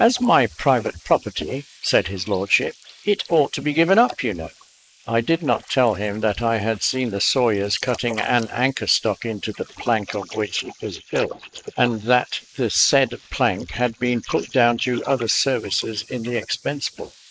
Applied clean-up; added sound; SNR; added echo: neural mask model Resemble Enhance denoiser.